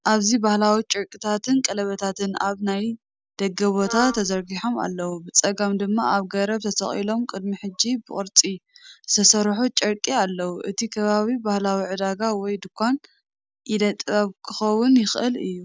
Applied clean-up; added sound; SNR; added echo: none; Wind instrument, woodwind instrument; 11 dB; none.